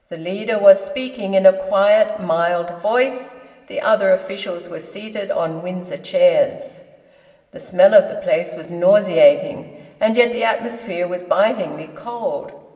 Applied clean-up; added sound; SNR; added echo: none; none; none; reverberation time 1.8 s.